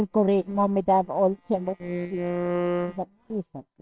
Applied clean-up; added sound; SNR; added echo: neural separator model SepFormer WHAMR!.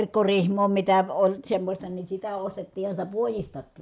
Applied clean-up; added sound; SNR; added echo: none; none; none; none.